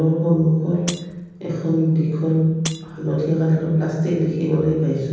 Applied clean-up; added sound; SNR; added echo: none; Shatter; 19 dB; reverberation time 1.3 s.